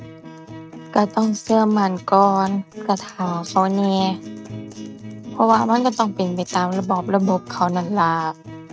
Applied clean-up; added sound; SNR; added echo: neural mask model RNNoise.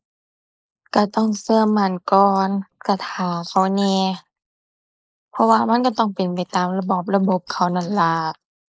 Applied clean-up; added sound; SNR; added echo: neural mask model Resemble Enhance denoiser.